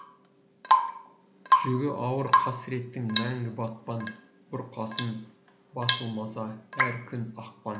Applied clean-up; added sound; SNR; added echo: none; Drip / Water tap, faucet / Rain; -3 dB; none.